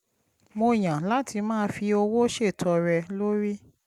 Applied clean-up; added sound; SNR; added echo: none; none; none; none.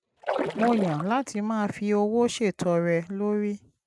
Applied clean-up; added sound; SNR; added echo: neural mask model RNNoise.